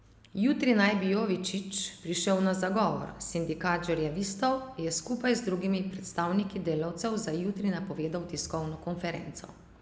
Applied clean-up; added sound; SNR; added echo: none; none; none; none.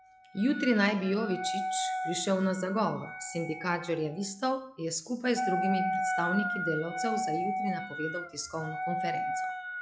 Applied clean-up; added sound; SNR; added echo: classical method log-MMSE.